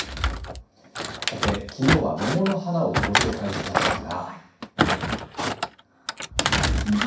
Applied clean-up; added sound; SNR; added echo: none; Thump, thud; -3 dB; reverberation time 0.6 s.